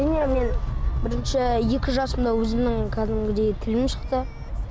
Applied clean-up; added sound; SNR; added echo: none; Dog; 11 dB; none.